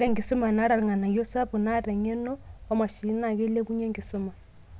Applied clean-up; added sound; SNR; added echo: none; none; none; none.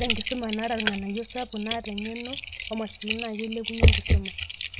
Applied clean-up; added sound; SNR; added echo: none; Typing; -5 dB; none.